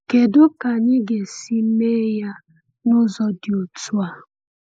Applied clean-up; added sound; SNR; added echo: neural mask model Resemble Enhance denoiser.